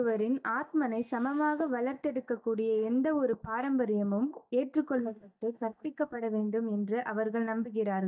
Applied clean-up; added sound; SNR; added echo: neural mask model DeepFilterNet 3.